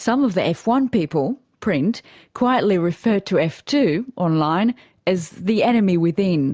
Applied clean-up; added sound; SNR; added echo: none; none; none; none.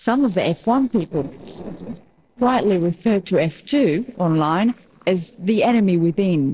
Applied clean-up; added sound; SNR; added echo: neural separator model SepFormer DNS4.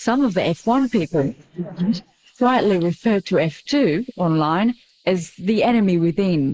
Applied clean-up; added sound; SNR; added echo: neural mask model Resemble Enhance denoiser.